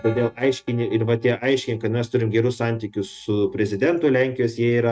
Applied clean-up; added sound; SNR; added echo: neural mask model RNNoise.